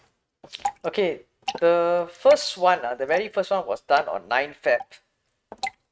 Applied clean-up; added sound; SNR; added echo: neural mask model RNNoise.